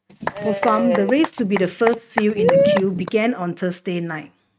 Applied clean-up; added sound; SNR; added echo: neural mask model RNNoise.